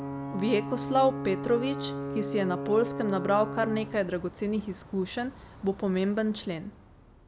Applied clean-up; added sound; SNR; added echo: none; Alarm / Ocean / Boat, Water vehicle; 8 dB; none.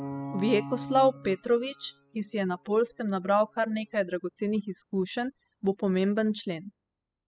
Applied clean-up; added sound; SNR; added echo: classical method spectral subtraction.